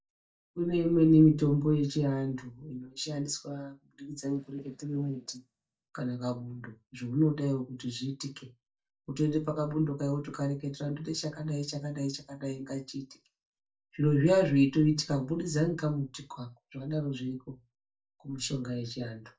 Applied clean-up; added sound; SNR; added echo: neural mask model DeepFilterNet 3.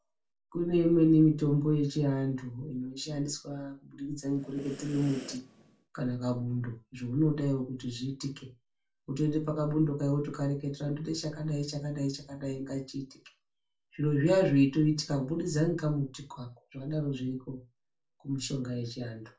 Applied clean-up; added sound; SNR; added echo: none; Breathing; 17 dB; reverberation time 0.2 s.